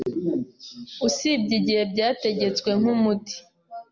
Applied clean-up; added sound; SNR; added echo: none; none; none; none.